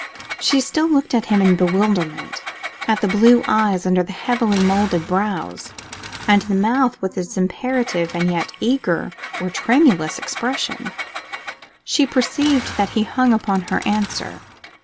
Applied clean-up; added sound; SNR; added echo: none; Engine; 13 dB; none.